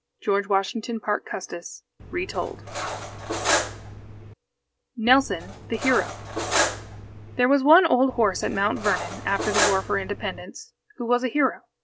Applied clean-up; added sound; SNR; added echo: none; Cutlery, silverware; 4 dB; none.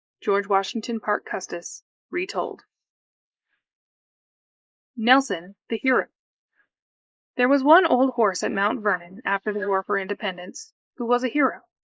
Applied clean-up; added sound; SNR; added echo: neural mask model Resemble Enhance denoiser.